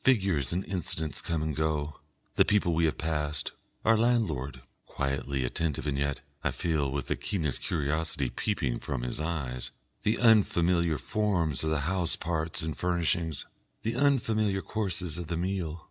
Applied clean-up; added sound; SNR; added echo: none; none; none; none.